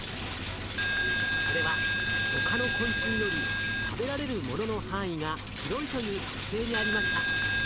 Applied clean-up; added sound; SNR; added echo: none; Coin (dropping); -4 dB; none.